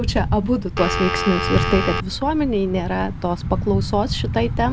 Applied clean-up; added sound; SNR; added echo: none; Telephone + Thunder / Bicycle; 2 dB; none.